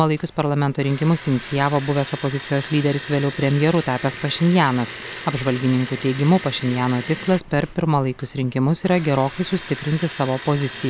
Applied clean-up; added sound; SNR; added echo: none; Liquid; 14 dB; none.